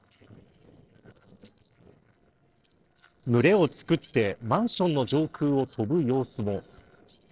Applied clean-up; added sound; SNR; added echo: neural separator model SepFormer DNS4.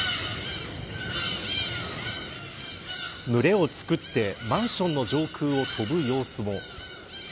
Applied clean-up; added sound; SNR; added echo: none; none; none; none.